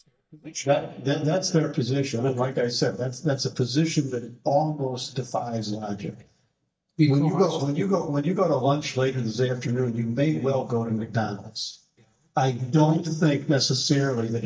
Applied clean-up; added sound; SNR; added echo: neural mask model DeepFilterNet 3.